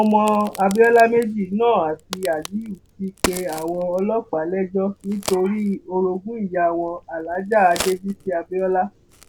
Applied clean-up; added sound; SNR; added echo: none; Crack; 15 dB; none.